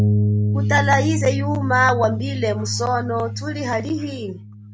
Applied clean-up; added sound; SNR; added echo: none; Bass guitar; 0 dB; none.